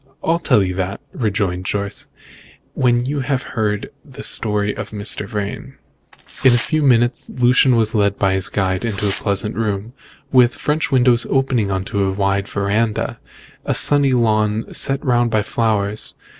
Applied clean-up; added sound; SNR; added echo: none; Tearing; 15 dB; none.